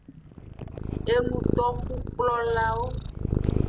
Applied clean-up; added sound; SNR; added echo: none; Purr; 0 dB; none.